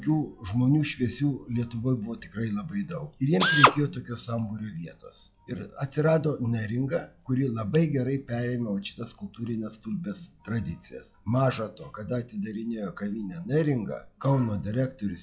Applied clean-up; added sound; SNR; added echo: classical method log-MMSE.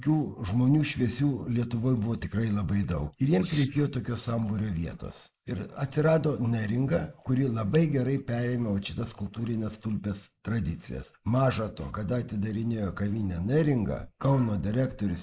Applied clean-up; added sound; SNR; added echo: neural mask model Resemble Enhance denoiser.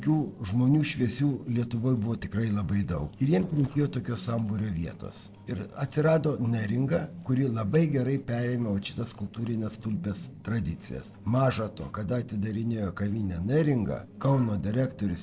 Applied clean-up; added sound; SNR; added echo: neural separator model SepFormer DNS4.